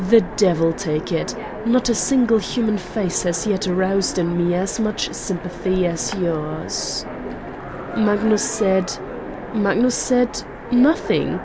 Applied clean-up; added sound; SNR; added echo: none; Train; 11 dB; none.